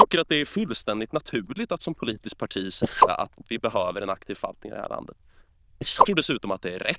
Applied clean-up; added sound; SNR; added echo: neural diffusion model UNIVERSE++.